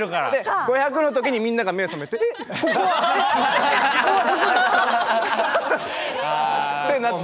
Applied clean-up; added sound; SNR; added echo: none; none; none; none.